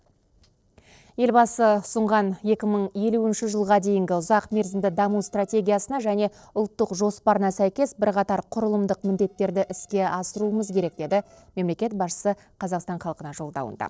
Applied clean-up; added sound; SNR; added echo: neural separator model SepFormer DNS4.